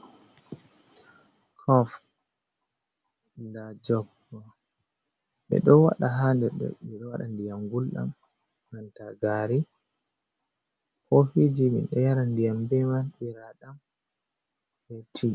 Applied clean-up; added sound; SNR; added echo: none; none; none; none.